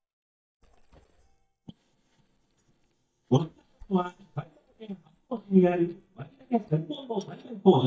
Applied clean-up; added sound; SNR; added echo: neural mask model DeepFilterNet 3.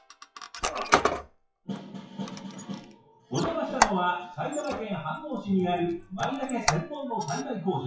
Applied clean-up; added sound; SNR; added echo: classical method WPE with log-MMSE.